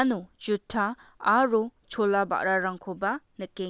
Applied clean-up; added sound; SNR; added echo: none; none; none; none.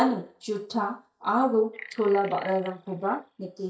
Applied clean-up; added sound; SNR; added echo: neural mask model DeepFilterNet 3.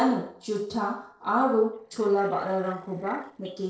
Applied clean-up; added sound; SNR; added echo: neural separator model SepFormer DNS4.